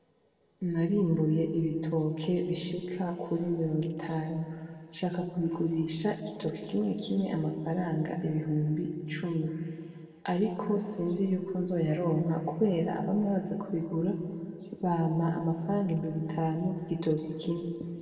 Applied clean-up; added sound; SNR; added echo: none; none; none; reverberation time 2.0 s.